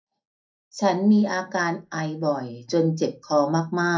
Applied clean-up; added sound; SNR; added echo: none; none; none; reverberation time 0.2 s.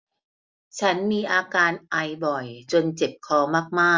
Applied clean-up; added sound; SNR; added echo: none; none; none; none.